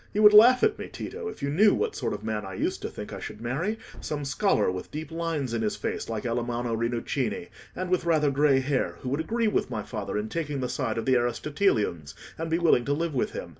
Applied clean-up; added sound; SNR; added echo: none; Gunshot, gunfire; 19 dB; none.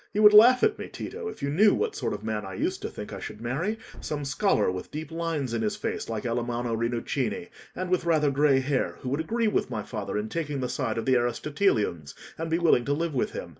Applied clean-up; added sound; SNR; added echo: neural mask model Resemble Enhance denoiser.